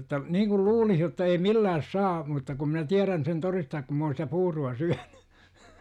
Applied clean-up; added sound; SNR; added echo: none; none; none; none.